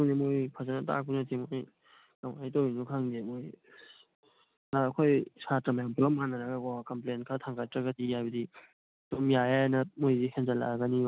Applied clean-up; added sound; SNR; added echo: none; none; none; none.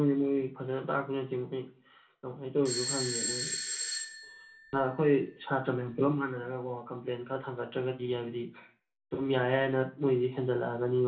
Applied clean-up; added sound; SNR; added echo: none; Bell / Doorbell; 5 dB; reverberation time 0.4 s.